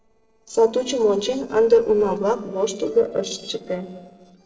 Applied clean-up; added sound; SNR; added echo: neural separator model SepFormer DNS4.